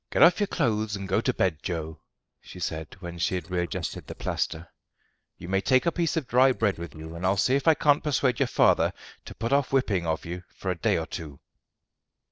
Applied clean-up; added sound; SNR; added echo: neural separator model SepFormer DNS4.